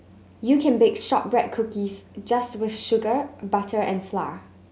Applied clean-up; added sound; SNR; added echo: none; none; none; none.